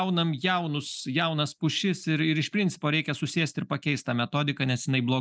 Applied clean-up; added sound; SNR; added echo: none; none; none; none.